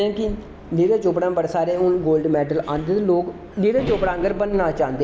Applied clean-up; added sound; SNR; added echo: none; none; none; none.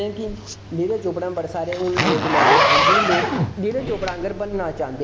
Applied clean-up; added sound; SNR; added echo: none; Zipper (clothing); -3 dB; none.